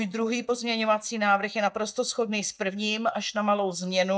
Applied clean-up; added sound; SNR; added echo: neural mask model DeepFilterNet 3.